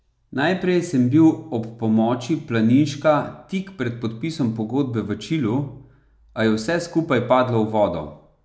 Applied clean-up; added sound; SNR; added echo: none; none; none; none.